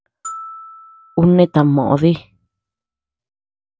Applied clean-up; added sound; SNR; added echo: none; Glockenspiel; 20 dB; none.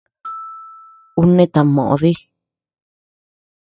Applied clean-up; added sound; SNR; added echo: classical method spectral subtraction.